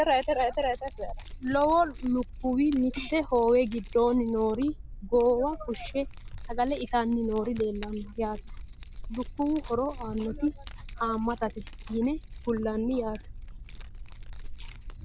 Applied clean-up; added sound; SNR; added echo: none; Keys jangling; 11 dB; none.